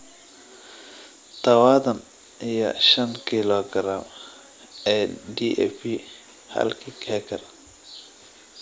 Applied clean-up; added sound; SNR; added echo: none; none; none; none.